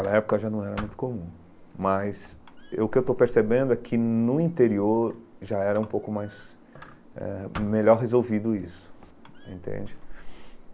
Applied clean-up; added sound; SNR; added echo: none; Squeak; 14 dB; none.